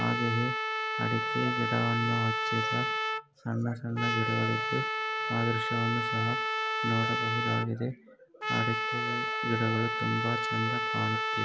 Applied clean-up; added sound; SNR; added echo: none; Trumpet; -1 dB; none.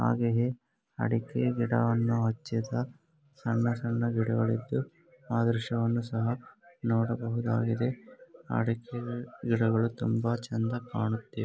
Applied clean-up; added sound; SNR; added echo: none; none; none; none.